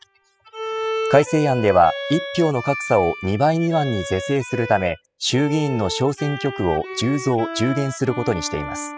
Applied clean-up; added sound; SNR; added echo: classical method spectral subtraction.